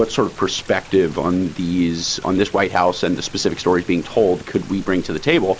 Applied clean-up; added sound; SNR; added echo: none; Stream + Livestock, farm animals, working animals; 19 dB; none.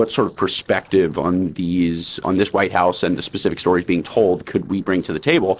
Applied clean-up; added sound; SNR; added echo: neural separator model SepFormer DNS4.